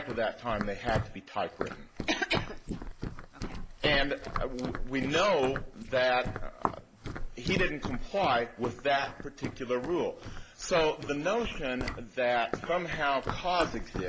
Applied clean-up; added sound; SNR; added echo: neural mask model Resemble Enhance denoiser.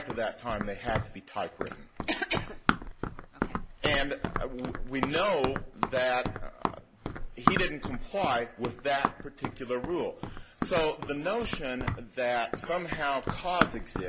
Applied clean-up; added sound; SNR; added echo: none; Run; 2 dB; none.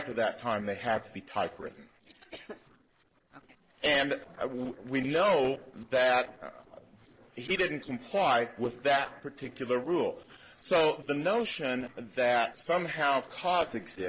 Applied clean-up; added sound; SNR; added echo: neural separator model SepFormer DNS4.